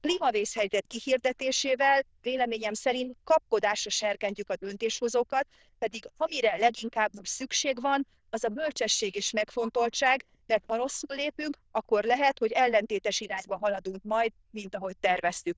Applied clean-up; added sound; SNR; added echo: neural diffusion model UNIVERSE++.